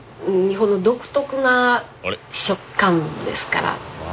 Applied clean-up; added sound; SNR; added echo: none; none; none; none.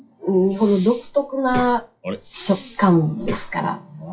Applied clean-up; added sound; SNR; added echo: classical method WPE with log-MMSE.